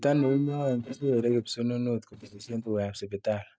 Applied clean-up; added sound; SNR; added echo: neural mask model DeepFilterNet 3.